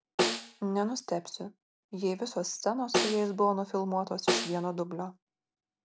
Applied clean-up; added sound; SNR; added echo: none; Snare drum; 1 dB; none.